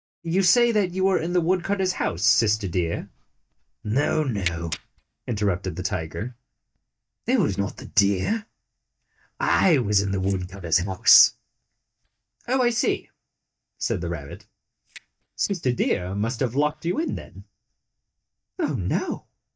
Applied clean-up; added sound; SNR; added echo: neural mask model DeepFilterNet 3.